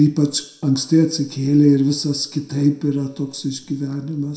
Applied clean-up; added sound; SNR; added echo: none; none; none; reverberation time 0.5 s.